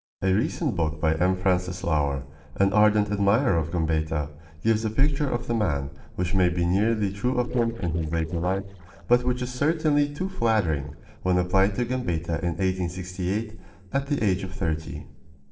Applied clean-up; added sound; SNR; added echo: neural separator model SepFormer DNS4.